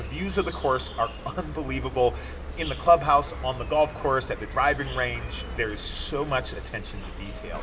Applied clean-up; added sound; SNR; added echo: none; Insect; 9 dB; reverberation time 1.6 s.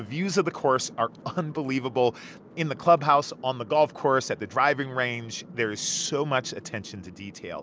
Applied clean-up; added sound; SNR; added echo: none; none; none; none.